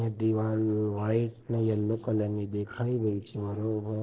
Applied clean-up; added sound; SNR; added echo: neural separator model SepFormer DNS4.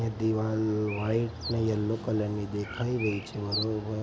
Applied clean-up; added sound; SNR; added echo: none; Bird; 13 dB; none.